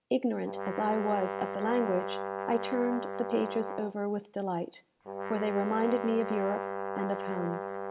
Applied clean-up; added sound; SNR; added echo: none; Brass instrument; 5 dB; none.